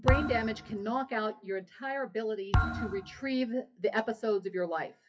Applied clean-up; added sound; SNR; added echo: classical method WPE with log-MMSE.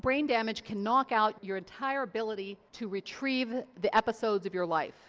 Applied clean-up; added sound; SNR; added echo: none; none; none; none.